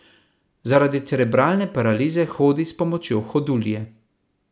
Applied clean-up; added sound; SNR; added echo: none; none; none; none.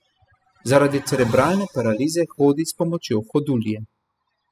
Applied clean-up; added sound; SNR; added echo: classical method spectral subtraction.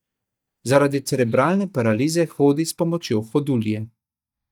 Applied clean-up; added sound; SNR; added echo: neural mask model DeepFilterNet 3.